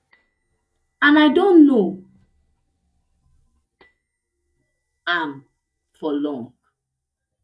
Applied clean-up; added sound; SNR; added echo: neural mask model DeepFilterNet 3.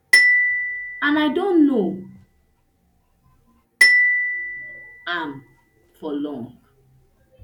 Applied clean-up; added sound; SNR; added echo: none; Glockenspiel; -3 dB; none.